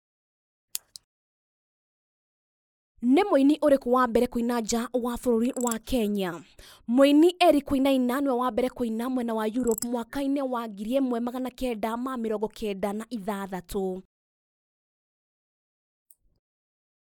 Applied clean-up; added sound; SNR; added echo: neural mask model Resemble Enhance denoiser.